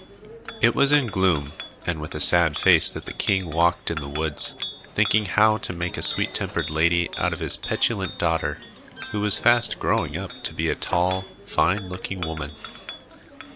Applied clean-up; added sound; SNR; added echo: none; Chink, clink; 13 dB; none.